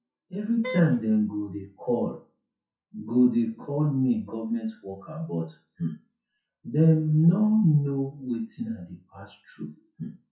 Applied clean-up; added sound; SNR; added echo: classical method WPE with log-MMSE.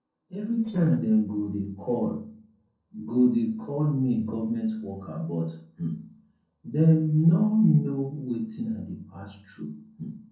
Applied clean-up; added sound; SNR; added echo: neural separator model SepFormer DNS4.